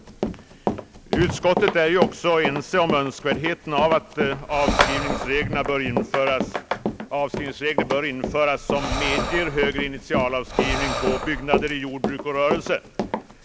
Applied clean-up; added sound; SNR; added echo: none; Run + Breathing; 3 dB; none.